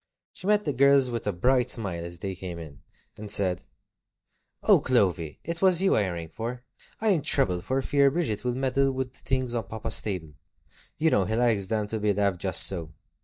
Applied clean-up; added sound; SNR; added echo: neural mask model DeepFilterNet 3.